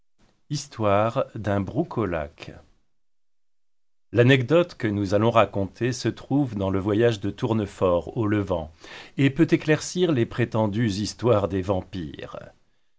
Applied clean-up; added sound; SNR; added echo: none; none; none; none.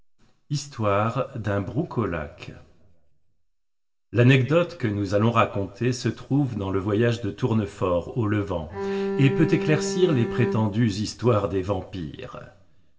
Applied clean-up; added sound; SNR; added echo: none; Bowed string instrument; 3 dB; reverberation time 0.8 s.